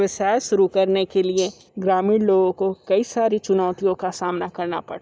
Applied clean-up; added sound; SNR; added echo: neural mask model DeepFilterNet 3.